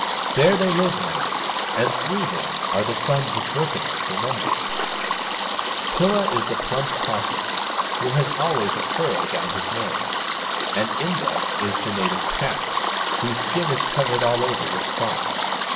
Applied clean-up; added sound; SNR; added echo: none; Stream; -5 dB; reverberation time 0.8 s.